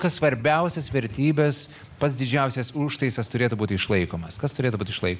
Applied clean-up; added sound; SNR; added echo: none; none; none; none.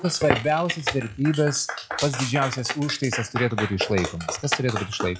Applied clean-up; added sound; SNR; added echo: classical method log-MMSE.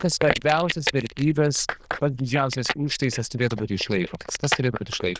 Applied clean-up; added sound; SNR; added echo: neural diffusion model UNIVERSE++.